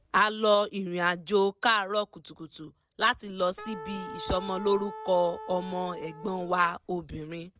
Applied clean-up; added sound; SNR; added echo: none; Wind instrument, woodwind instrument; 13 dB; none.